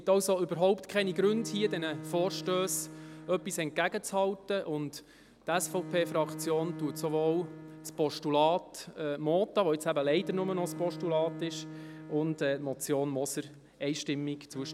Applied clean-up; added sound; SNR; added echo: none; Bowed string instrument; 14 dB; none.